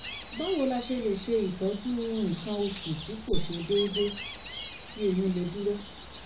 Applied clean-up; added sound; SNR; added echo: none; Gull, seagull; 6 dB; reverberation time 0.4 s.